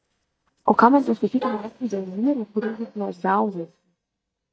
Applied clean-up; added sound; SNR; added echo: neural mask model DeepFilterNet 3.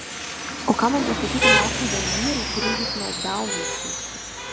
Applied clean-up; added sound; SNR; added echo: none; Wind chime + Rain; -3 dB; none.